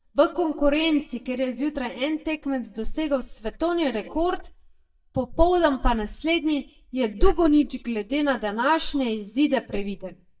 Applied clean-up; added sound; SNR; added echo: neural mask model DeepFilterNet 3.